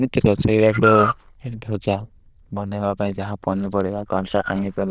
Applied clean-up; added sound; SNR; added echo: neural diffusion model UNIVERSE++.